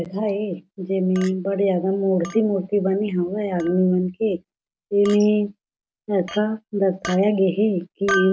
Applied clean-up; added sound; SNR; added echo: none; Chink, clink; 15 dB; none.